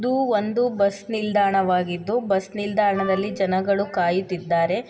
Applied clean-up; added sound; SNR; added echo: none; Wind instrument, woodwind instrument; 13 dB; reverberation time 0.5 s.